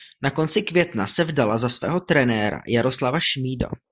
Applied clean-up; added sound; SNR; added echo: none; none; none; none.